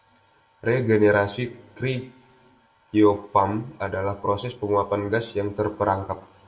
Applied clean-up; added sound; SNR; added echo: none; none; none; reverberation time 0.5 s.